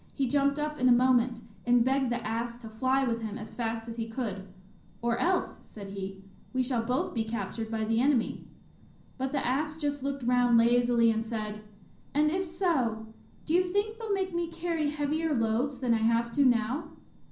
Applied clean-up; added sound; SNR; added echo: none; none; none; reverberation time 0.6 s.